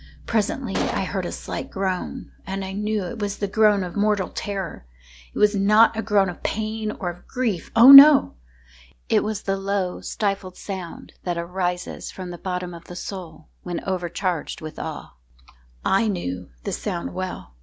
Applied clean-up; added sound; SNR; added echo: none; Gunshot, gunfire; 4 dB; none.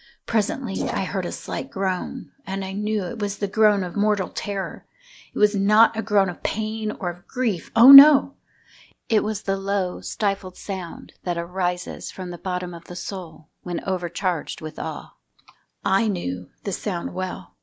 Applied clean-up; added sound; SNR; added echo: neural mask model Resemble Enhance denoiser.